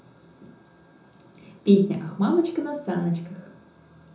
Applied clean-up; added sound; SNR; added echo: none; none; none; reverberation time 0.6 s.